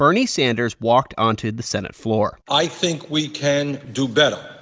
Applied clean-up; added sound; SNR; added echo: none; none; none; none.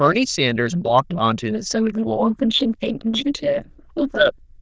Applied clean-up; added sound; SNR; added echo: neural diffusion model UNIVERSE++.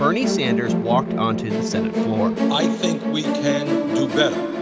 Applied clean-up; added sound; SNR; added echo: none; Musical instrument; -2 dB; none.